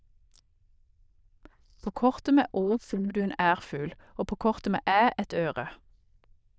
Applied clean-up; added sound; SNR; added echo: neural diffusion model UNIVERSE++.